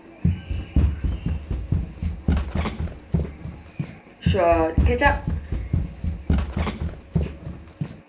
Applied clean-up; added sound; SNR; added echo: none; Run; -5 dB; reverberation time 0.3 s.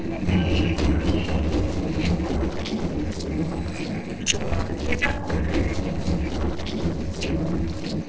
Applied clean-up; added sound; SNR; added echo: neural separator model SepFormer DNS4.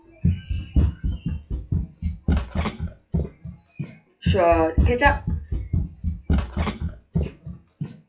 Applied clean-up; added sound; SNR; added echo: classical method WPE with log-MMSE.